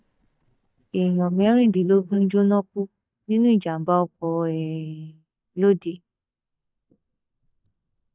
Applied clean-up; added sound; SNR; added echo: neural mask model DeepFilterNet 3.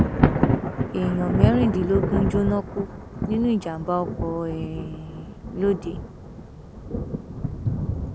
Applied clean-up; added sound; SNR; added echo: none; Thunder; -1 dB; none.